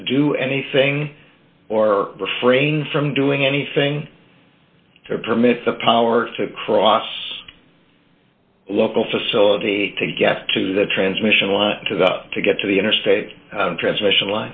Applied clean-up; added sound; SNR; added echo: none; none; none; none.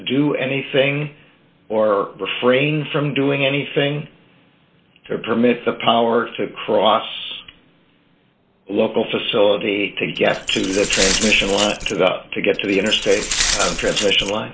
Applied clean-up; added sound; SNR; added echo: none; Glass; 5 dB; none.